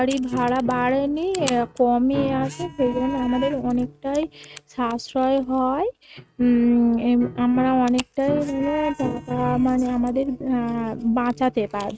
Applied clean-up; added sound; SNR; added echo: neural mask model RNNoise.